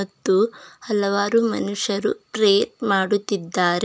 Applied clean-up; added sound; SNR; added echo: none; none; none; none.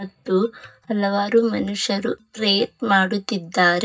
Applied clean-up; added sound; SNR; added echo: neural mask model DeepFilterNet 3.